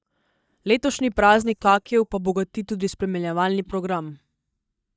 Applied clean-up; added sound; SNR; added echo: neural mask model DeepFilterNet 3.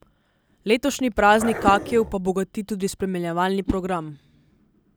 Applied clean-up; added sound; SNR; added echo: none; Whoosh, swoosh, swish + Growling; 11 dB; none.